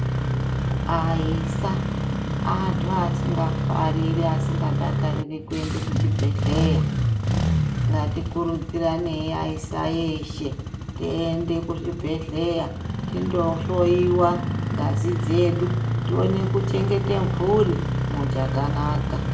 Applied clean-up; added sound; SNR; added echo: none; Engine starting; -2 dB; reverberation time 0.5 s.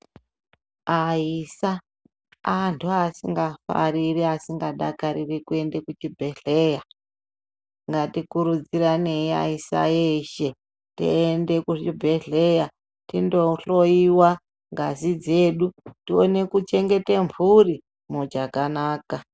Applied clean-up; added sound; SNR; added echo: none; none; none; none.